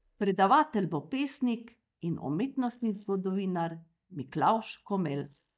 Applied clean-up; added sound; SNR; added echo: neural mask model DeepFilterNet 3.